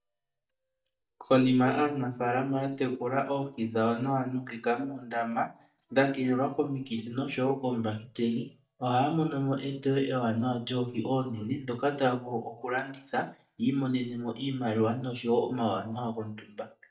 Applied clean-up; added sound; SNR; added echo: neural mask model DeepFilterNet 3.